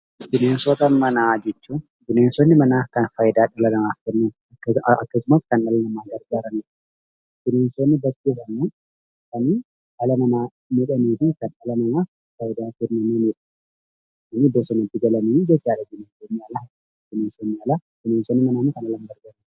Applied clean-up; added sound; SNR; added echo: none; none; none; none.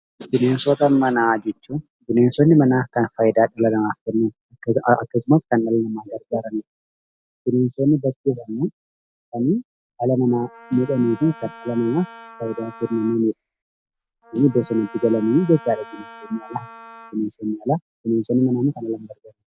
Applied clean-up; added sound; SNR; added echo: none; Snare drum + Wind instrument, woodwind instrument; 20 dB; none.